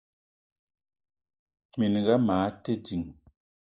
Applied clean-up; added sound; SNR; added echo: neural mask model Resemble Enhance denoiser.